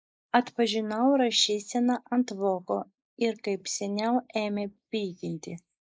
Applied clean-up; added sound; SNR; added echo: neural mask model Resemble Enhance denoiser.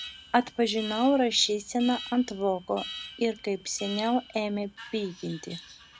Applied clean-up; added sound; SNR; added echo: none; Alarm; 15 dB; none.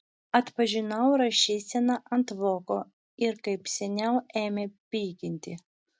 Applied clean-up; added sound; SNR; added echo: none; none; none; none.